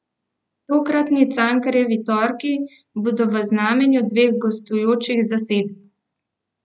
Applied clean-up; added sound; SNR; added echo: none; none; none; none.